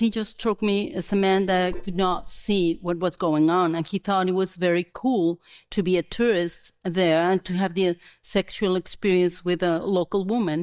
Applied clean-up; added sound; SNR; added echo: neural mask model DeepFilterNet 3.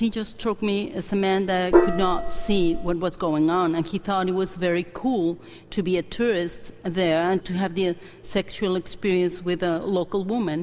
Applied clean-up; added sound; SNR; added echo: none; Gong; -3 dB; none.